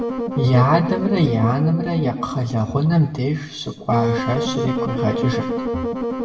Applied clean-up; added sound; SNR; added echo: none; Wind instrument, woodwind instrument; 5 dB; reverberation time 0.7 s.